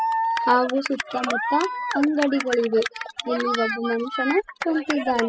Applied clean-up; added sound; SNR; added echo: classical method spectral subtraction.